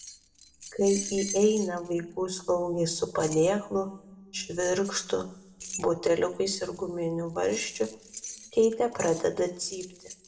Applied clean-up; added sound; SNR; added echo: none; Keys jangling; 15 dB; reverberation time 0.7 s.